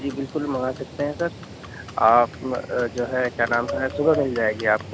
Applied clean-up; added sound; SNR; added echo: none; Livestock, farm animals, working animals; 15 dB; none.